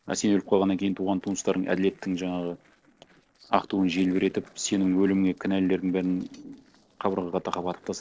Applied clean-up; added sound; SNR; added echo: neural separator model SepFormer DNS4.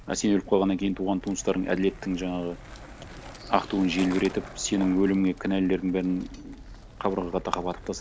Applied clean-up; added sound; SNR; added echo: none; Fire + Skateboard; 16 dB; none.